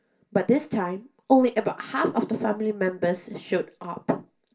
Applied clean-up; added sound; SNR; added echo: none; none; none; reverberation time 0.2 s.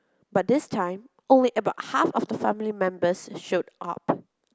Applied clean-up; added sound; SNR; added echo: none; none; none; none.